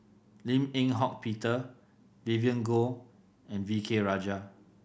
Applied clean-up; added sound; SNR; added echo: none; none; none; none.